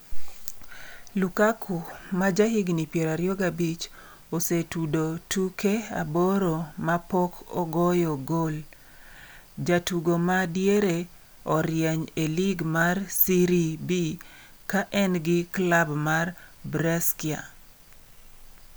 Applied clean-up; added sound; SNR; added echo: none; none; none; none.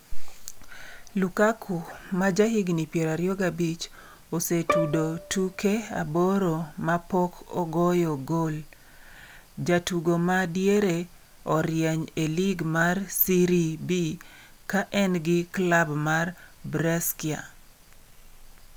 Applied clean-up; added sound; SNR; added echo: none; Bowed string instrument; 9 dB; none.